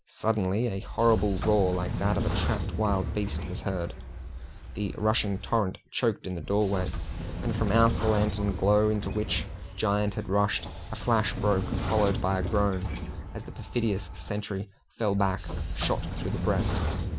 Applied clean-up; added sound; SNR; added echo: none; Sliding door / Train; 4 dB; none.